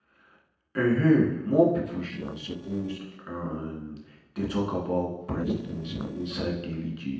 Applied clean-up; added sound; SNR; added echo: neural separator model SepFormer DNS4.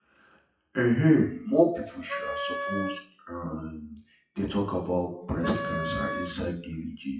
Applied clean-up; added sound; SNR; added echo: classical method WPE with log-MMSE.